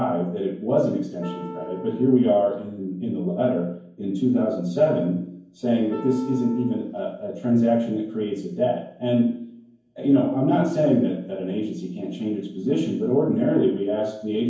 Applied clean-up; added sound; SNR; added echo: none; Wind instrument, woodwind instrument; 15 dB; reverberation time 0.9 s.